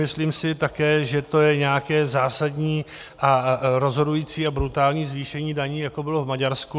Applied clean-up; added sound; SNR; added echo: none; none; none; none.